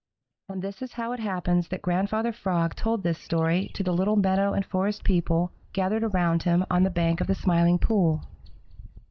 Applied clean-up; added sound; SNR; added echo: neural mask model DeepFilterNet 3.